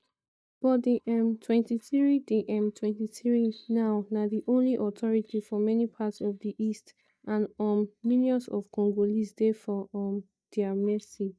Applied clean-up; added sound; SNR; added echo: neural mask model DeepFilterNet 3.